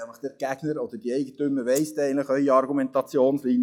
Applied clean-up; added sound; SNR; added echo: classical method log-MMSE.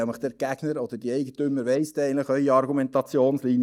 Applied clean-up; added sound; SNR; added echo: neural mask model DeepFilterNet 3.